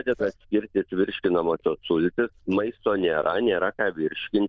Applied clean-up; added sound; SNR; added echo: neural diffusion model UNIVERSE++.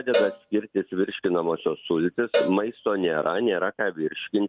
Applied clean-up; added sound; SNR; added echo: none; Cowbell; 6 dB; none.